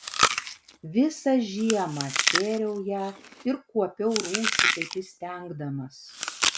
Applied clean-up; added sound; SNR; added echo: none; Chewing, mastication; 1 dB; none.